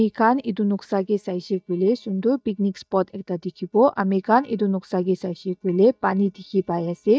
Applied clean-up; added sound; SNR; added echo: neural mask model DeepFilterNet 3.